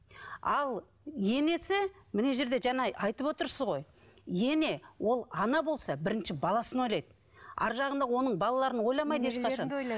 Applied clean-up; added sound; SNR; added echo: none; none; none; none.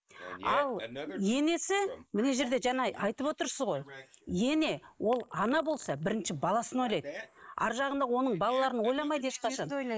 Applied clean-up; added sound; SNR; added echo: neural mask model Resemble Enhance denoiser.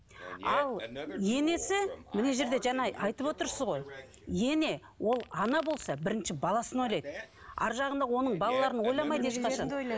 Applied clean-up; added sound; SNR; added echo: none; Fart; 12 dB; none.